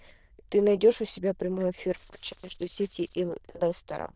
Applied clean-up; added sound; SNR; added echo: neural diffusion model UNIVERSE++.